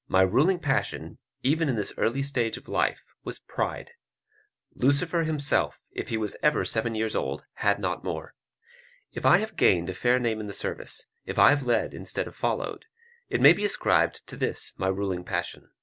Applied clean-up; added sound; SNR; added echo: none; none; none; none.